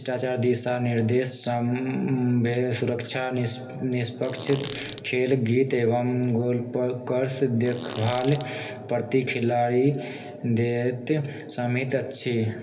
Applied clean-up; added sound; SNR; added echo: none; Fart; 14 dB; reverberation time 0.3 s.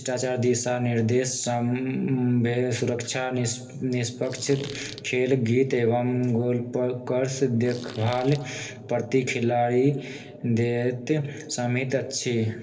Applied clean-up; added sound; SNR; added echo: neural separator model SepFormer DNS4.